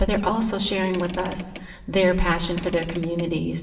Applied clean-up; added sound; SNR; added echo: none; Mechanisms / Car; 15 dB; reverberation time 1.1 s.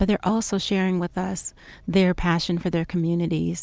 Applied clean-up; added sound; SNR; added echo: none; none; none; none.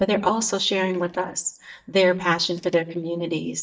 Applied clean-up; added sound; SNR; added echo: neural mask model DeepFilterNet 3.